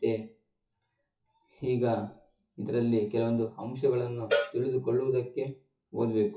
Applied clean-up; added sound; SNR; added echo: classical method WPE with log-MMSE.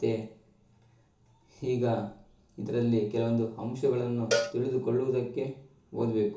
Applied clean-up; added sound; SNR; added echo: none; Cowbell; 5 dB; reverberation time 0.8 s.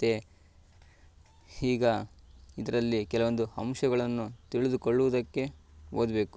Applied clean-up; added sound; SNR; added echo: none; none; none; none.